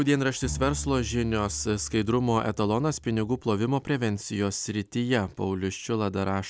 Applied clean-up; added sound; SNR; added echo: none; Bowed string instrument; 12 dB; none.